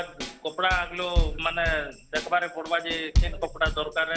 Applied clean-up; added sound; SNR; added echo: none; Bass drum / Snare drum / Drum kit; 1 dB; none.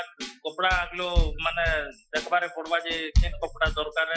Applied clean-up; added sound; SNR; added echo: classical method Wiener filter.